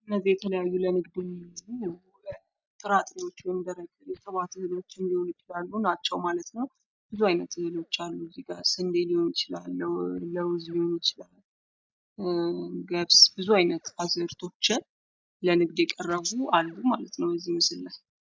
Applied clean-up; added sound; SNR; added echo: neural mask model DeepFilterNet 3.